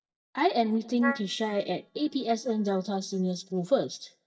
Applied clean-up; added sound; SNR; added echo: neural mask model DeepFilterNet 3.